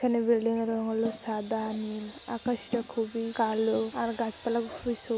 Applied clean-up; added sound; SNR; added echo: none; none; none; none.